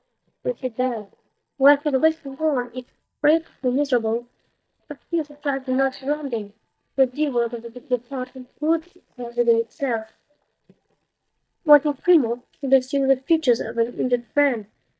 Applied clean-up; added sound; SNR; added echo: neural mask model DeepFilterNet 3.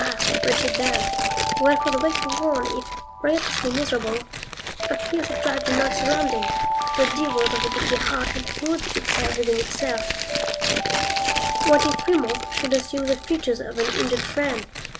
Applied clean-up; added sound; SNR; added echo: none; Tearing + Alarm; 0 dB; none.